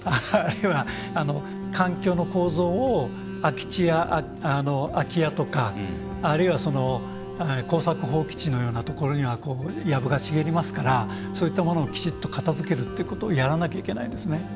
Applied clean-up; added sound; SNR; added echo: none; Alarm; 11 dB; none.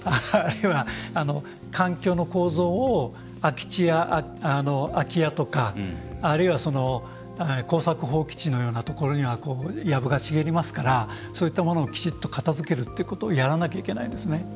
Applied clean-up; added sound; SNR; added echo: none; none; none; none.